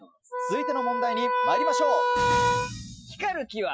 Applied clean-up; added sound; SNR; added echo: classical method Wiener filter.